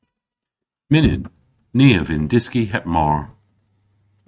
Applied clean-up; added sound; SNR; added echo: neural mask model RNNoise.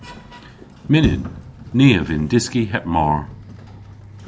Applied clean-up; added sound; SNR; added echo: none; Sliding door; 11 dB; none.